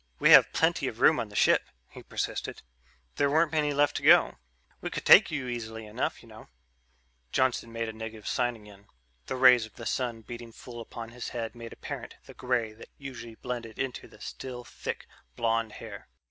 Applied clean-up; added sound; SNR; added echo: none; none; none; none.